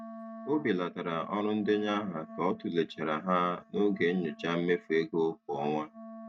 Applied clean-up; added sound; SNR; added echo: neural mask model RNNoise.